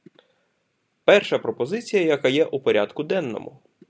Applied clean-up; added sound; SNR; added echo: none; none; none; none.